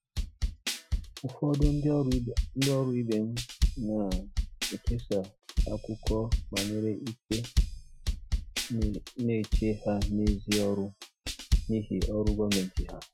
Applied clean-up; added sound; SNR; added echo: classical method Wiener filter.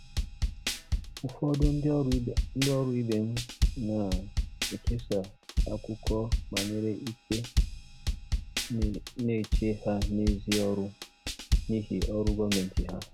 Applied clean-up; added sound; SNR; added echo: none; Drum / Drum kit; 0 dB; none.